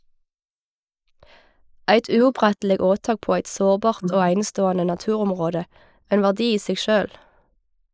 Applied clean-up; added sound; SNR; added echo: neural mask model Resemble Enhance denoiser.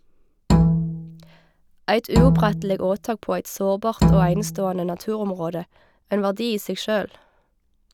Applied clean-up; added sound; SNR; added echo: none; Bowed string instrument; -5 dB; none.